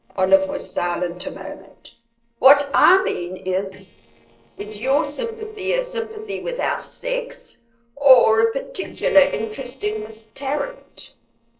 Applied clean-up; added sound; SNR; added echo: neural separator model SepFormer DNS4.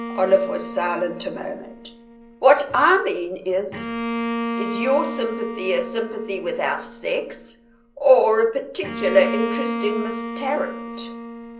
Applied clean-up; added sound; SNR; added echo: none; Bowed string instrument; 8 dB; reverberation time 0.5 s.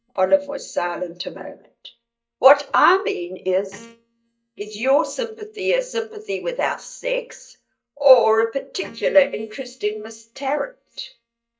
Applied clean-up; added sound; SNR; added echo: neural mask model DeepFilterNet 3.